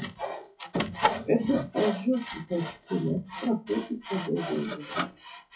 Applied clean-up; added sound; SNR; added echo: classical method WPE with log-MMSE.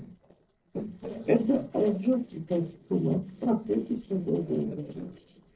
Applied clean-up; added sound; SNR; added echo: neural separator model SepFormer DNS4.